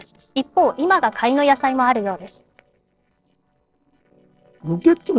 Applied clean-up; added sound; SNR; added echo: neural separator model SepFormer DNS4.